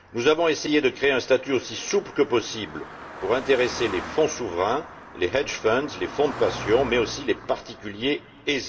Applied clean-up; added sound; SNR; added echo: none; Car passing by; 14 dB; reverberation time 0.5 s.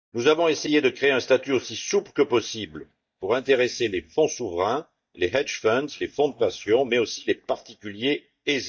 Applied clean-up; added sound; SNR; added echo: neural mask model DeepFilterNet 3.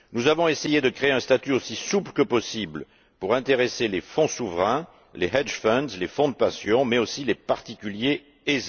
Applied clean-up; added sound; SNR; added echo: none; none; none; none.